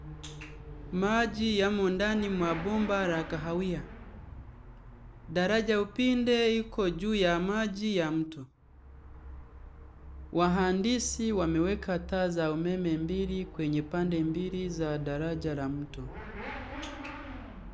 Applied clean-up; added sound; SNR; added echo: none; Motorcycle / Accelerating, revving, vroom; 13 dB; none.